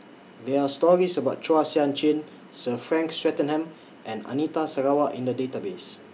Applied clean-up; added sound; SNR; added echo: none; none; none; none.